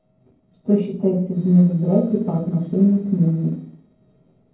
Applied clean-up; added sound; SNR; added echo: neural separator model SepFormer DNS4.